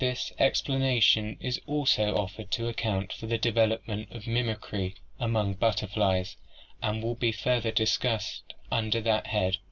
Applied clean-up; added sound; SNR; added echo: none; Ocean; 20 dB; none.